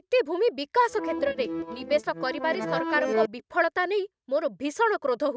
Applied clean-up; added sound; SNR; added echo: neural mask model RNNoise.